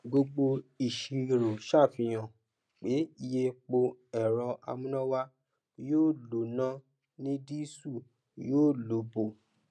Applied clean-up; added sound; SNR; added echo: none; none; none; none.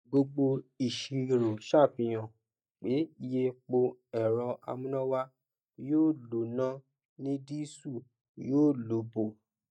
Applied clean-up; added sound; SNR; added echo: neural mask model DeepFilterNet 3.